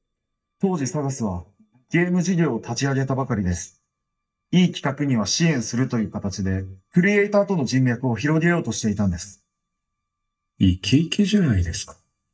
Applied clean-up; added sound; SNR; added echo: neural mask model DeepFilterNet 3.